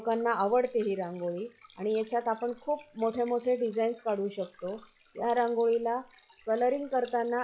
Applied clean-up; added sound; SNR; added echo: classical method log-MMSE.